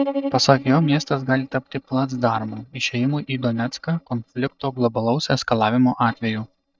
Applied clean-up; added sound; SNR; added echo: neural mask model DeepFilterNet 3.